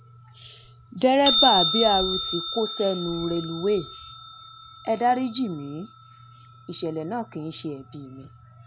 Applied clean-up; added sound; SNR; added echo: none; Bell; 3 dB; none.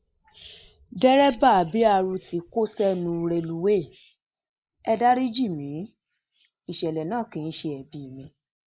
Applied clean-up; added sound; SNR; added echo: neural mask model Resemble Enhance denoiser.